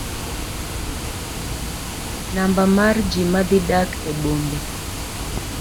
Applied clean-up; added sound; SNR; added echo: none; Water; 5 dB; none.